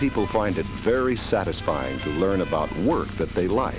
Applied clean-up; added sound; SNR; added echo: none; Idling; 12 dB; none.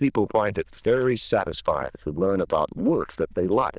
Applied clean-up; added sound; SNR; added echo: neural diffusion model UNIVERSE++.